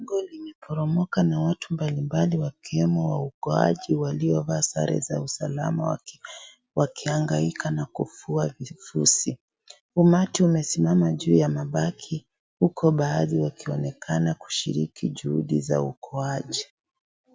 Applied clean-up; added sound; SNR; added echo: none; none; none; none.